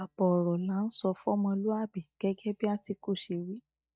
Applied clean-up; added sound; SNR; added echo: neural mask model DeepFilterNet 3.